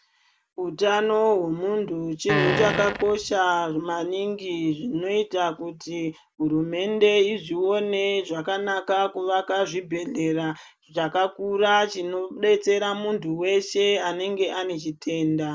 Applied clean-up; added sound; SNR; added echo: none; Fart; 2 dB; none.